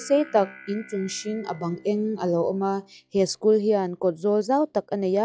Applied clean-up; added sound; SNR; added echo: classical method log-MMSE.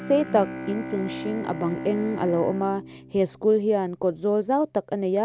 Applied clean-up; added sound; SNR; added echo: none; Bowed string instrument; 12 dB; none.